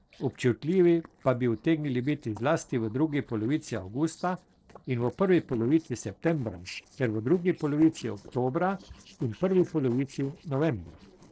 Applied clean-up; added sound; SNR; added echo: neural separator model SepFormer DNS4.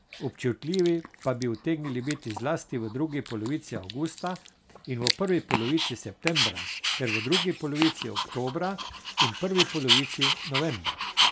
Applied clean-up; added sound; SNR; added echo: none; Dog; 1 dB; none.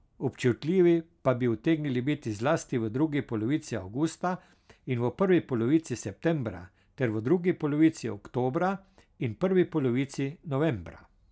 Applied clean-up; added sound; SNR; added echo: none; none; none; none.